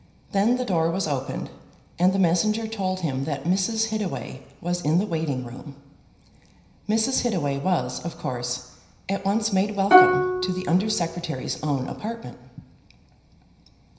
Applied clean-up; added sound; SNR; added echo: none; Plucked string instrument; -4 dB; reverberation time 0.9 s.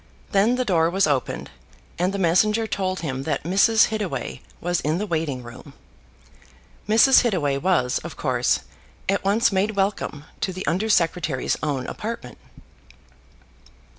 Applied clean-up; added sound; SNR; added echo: none; none; none; none.